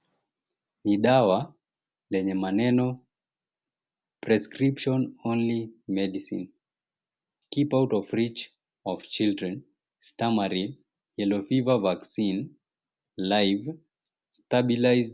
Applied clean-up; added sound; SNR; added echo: none; none; none; none.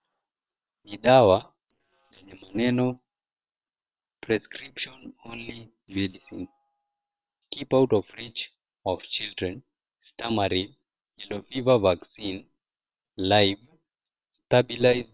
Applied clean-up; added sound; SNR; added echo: neural separator model SepFormer WHAM!.